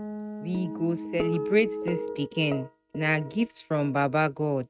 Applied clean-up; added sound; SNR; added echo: neural mask model RNNoise.